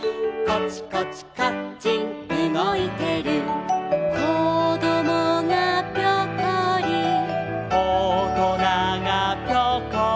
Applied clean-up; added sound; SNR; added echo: none; none; none; none.